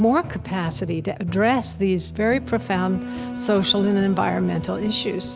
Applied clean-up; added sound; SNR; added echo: none; none; none; none.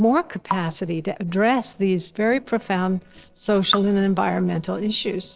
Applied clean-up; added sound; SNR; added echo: neural separator model SepFormer DNS4.